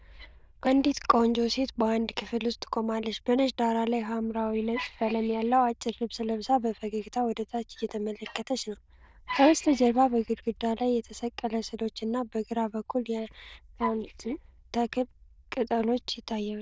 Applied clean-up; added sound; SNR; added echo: neural diffusion model UNIVERSE++.